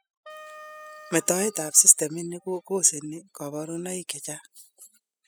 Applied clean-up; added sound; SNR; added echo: classical method spectral subtraction.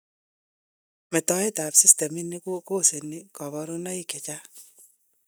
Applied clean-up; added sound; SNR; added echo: neural mask model DeepFilterNet 3.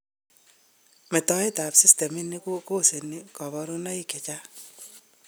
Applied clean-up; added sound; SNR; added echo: none; none; none; none.